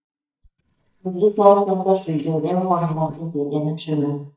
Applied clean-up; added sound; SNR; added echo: neural mask model DeepFilterNet 3.